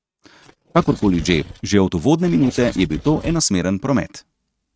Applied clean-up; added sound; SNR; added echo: neural mask model RNNoise.